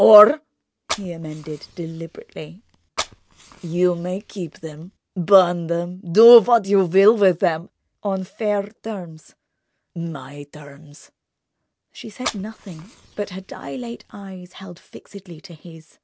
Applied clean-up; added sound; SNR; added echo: none; Fire; 16 dB; none.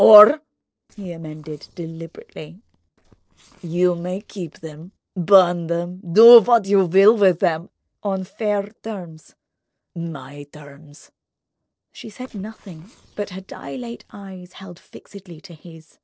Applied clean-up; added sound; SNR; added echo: neural separator model SepFormer DNS4.